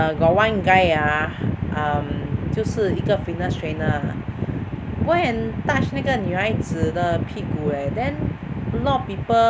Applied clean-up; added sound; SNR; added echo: none; none; none; none.